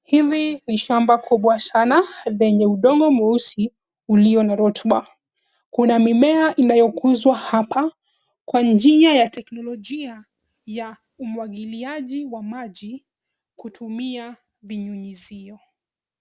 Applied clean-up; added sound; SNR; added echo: none; none; none; none.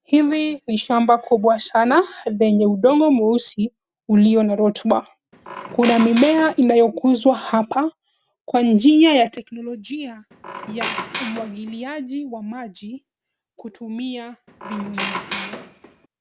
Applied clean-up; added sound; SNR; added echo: none; Squeak; 11 dB; none.